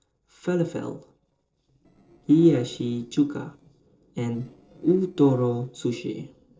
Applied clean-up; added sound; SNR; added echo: neural separator model SepFormer DNS4.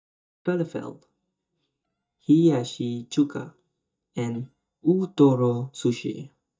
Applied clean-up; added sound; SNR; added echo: neural mask model DeepFilterNet 3.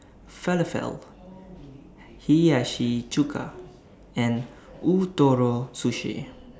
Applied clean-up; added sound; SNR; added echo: none; none; none; none.